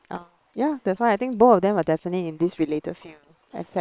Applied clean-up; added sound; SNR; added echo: neural separator model SepFormer WHAM!.